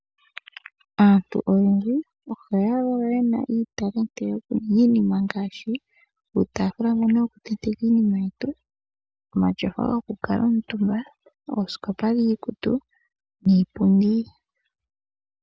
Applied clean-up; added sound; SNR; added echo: none; none; none; none.